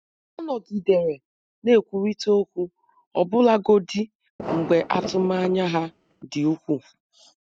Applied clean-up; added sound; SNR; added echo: neural mask model RNNoise.